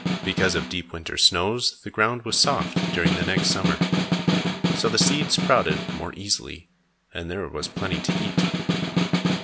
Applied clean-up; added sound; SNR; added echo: none; Snare drum; 0 dB; none.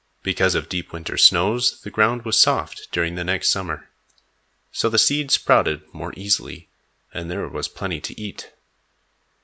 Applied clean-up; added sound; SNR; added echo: none; none; none; none.